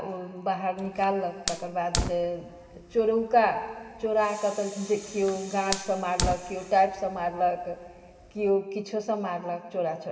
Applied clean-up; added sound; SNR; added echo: none; Fire; 9 dB; reverberation time 2.3 s.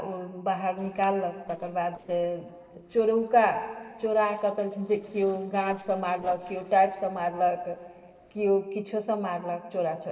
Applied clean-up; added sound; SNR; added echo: neural separator model SepFormer DNS4.